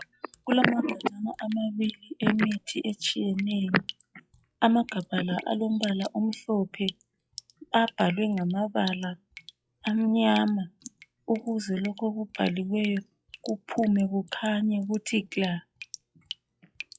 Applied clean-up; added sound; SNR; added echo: classical method log-MMSE.